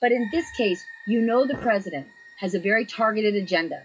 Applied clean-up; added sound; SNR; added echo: classical method WPE with log-MMSE.